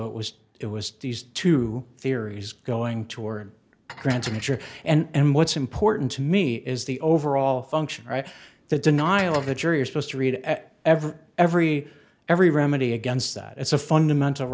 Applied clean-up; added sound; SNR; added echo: none; Dishes, pots, and pans; 17 dB; none.